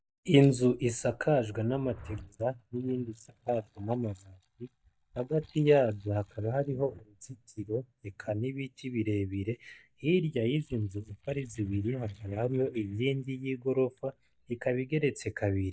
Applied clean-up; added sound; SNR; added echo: neural mask model DeepFilterNet 3.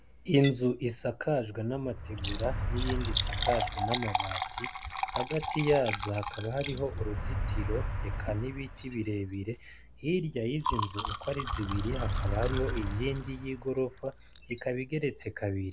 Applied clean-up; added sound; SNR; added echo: none; Liquid + Motor vehicle (road); 2 dB; none.